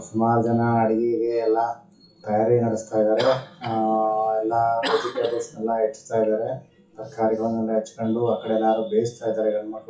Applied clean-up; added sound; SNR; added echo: classical method WPE with log-MMSE.